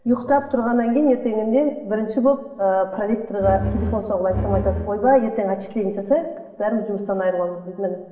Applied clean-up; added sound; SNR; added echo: none; Bowed string instrument; 4 dB; reverberation time 2.9 s.